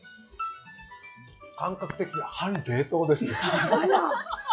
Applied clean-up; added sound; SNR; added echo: classical method log-MMSE.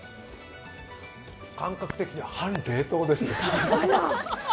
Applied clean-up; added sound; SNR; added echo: none; none; none; none.